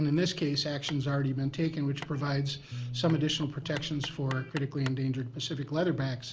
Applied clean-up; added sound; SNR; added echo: none; Electric guitar + Hammer; 14 dB; none.